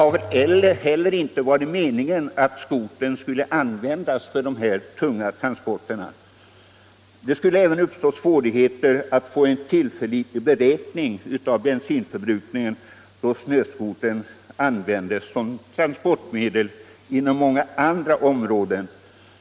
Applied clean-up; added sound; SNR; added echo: none; Musical instrument; 17 dB; none.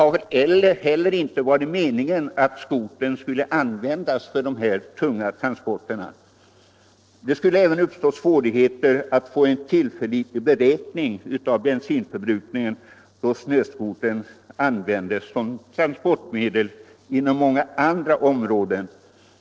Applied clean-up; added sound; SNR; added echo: neural separator model SepFormer DNS4.